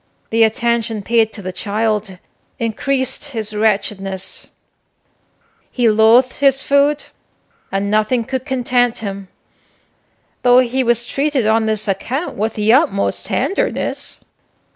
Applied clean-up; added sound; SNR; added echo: none; none; none; none.